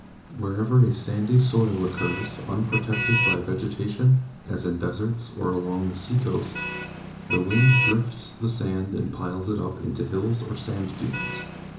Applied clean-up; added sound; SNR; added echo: none; Motor vehicle (road); 8 dB; reverberation time 0.7 s.